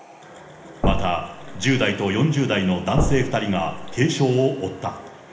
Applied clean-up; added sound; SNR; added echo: none; Thump, thud; 2 dB; reverberation time 1.0 s.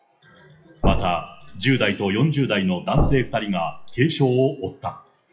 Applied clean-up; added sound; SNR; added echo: classical method WPE with log-MMSE.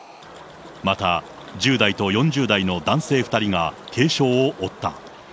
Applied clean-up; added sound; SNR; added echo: none; none; none; none.